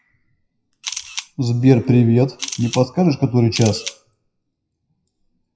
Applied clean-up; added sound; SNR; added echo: classical method WPE with log-MMSE.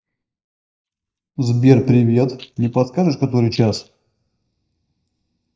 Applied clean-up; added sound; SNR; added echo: neural mask model DeepFilterNet 3.